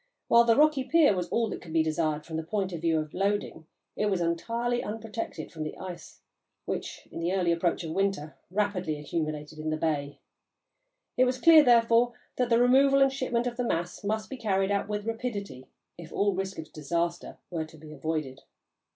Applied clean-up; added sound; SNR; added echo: none; none; none; none.